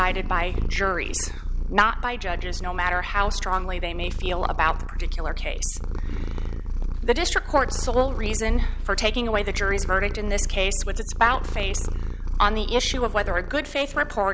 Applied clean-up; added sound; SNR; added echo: none; Purr; 0 dB; none.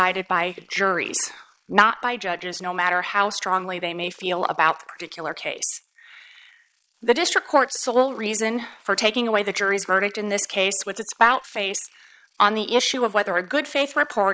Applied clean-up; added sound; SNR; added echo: neural mask model Resemble Enhance denoiser.